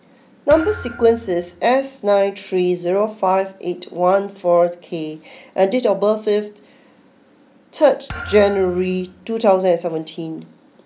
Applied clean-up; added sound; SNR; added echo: none; Thump, thud; 16 dB; none.